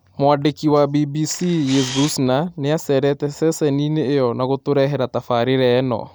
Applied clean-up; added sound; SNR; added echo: none; Camera; 12 dB; none.